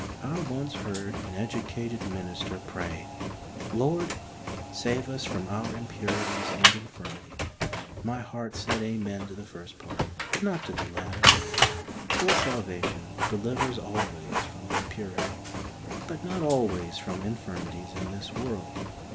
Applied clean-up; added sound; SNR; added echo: none; Printer; -2 dB; none.